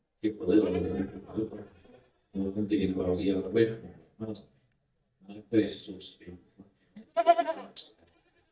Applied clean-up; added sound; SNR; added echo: neural mask model DeepFilterNet 3.